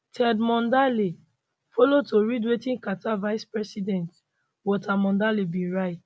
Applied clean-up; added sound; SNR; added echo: none; none; none; none.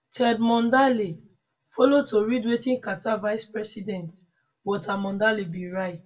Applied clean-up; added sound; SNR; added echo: none; none; none; reverberation time 0.2 s.